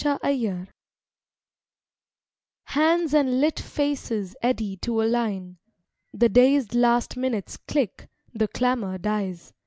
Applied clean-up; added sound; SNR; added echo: none; none; none; none.